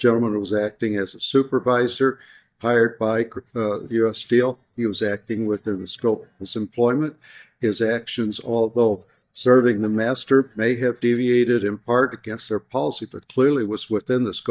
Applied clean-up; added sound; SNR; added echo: neural mask model DeepFilterNet 3.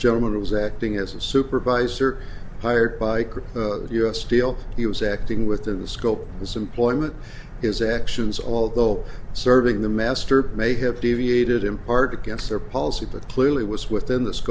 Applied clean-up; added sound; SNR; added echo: none; none; none; none.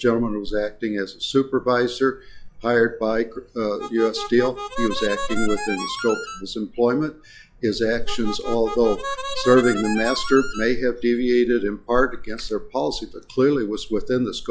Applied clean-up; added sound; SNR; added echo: classical method log-MMSE.